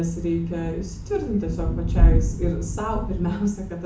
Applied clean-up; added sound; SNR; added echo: none; Thunder / Rain; -3 dB; reverberation time 0.7 s.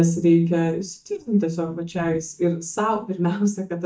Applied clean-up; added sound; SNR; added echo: neural mask model DeepFilterNet 3.